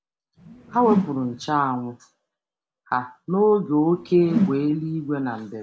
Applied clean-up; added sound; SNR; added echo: none; Whoosh, swoosh, swish; 4 dB; none.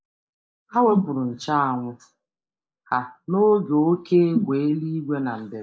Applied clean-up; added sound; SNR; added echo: neural mask model Resemble Enhance denoiser.